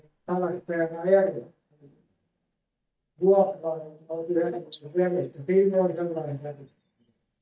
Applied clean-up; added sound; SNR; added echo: neural mask model DeepFilterNet 3.